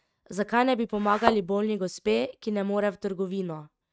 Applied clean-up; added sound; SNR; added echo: neural mask model RNNoise.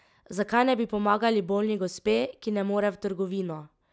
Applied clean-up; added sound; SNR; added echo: none; none; none; none.